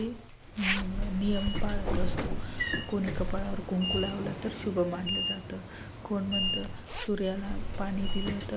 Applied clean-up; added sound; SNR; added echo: none; Sliding door / Train + Zipper (clothing); -1 dB; none.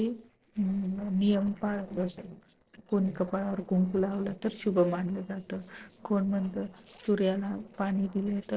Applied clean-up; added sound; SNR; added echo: neural separator model SepFormer DNS4.